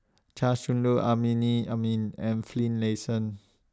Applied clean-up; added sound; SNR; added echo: none; none; none; none.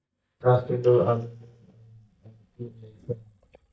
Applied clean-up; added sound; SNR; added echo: neural mask model DeepFilterNet 3.